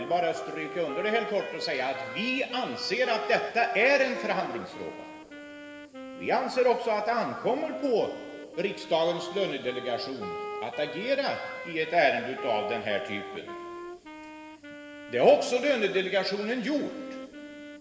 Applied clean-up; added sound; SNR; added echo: none; Wind instrument, woodwind instrument; 12 dB; reverberation time 2.7 s.